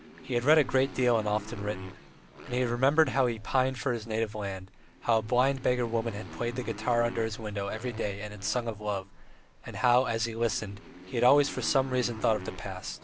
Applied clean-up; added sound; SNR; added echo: none; Motorcycle; 17 dB; none.